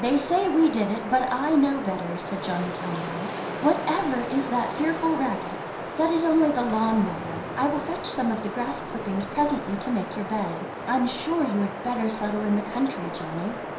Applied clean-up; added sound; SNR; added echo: none; Wind; 8 dB; reverberation time 0.7 s.